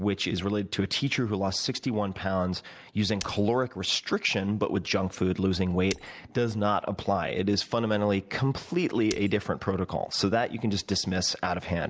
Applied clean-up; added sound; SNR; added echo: none; Shatter; 14 dB; none.